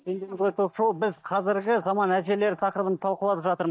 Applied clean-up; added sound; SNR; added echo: neural mask model DeepFilterNet 3.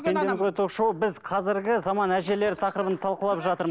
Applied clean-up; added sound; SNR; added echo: none; none; none; none.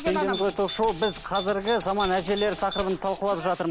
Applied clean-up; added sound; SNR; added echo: none; Rattle (instrument) + Doorbell; 12 dB; none.